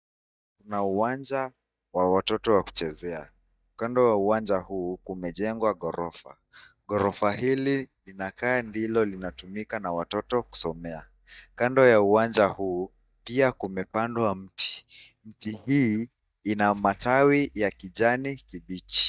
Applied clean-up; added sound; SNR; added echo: neural mask model DeepFilterNet 3.